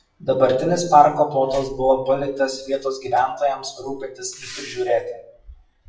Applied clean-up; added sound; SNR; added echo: classical method WPE with log-MMSE.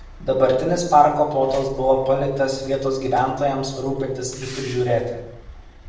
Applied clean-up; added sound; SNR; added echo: none; Truck; 20 dB; reverberation time 0.7 s.